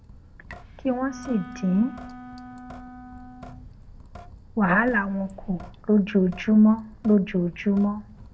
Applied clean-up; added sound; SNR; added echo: none; Wind instrument, woodwind instrument + Drip / Sink (filling or washing); 17 dB; none.